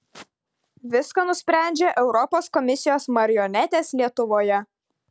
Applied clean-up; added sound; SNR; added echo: none; none; none; none.